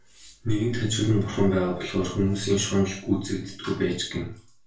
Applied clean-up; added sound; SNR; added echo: none; none; none; reverberation time 0.3 s.